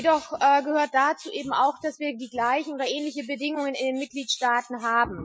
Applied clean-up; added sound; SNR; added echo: classical method Wiener filter.